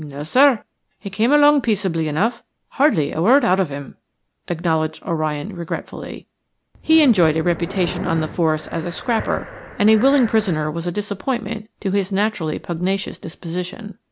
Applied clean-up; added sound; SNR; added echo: none; Breathing; 13 dB; none.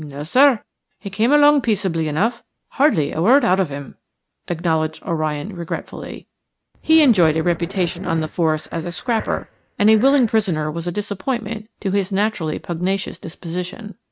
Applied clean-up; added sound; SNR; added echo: neural mask model RNNoise.